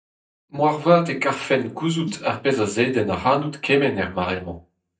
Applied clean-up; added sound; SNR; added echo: neural mask model DeepFilterNet 3.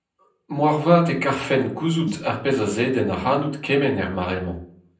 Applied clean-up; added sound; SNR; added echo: none; Snare drum; 17 dB; reverberation time 0.6 s.